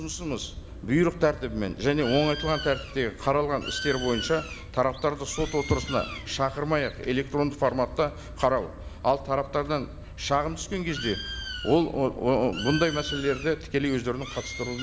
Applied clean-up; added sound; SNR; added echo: none; Bird; 11 dB; none.